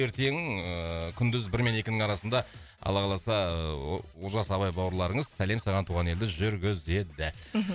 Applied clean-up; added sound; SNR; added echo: none; none; none; none.